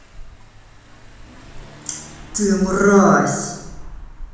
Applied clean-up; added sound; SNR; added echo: none; Engine / Car; 16 dB; reverberation time 1.0 s.